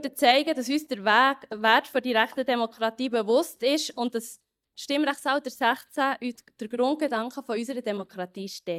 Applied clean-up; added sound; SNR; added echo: neural mask model DeepFilterNet 3.